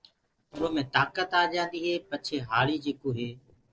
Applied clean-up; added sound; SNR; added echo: neural separator model SepFormer DNS4.